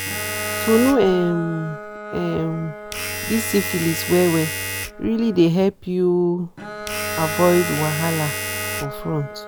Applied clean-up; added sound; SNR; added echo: none; Domestic sounds, home sounds + Bowed string instrument; 7 dB; none.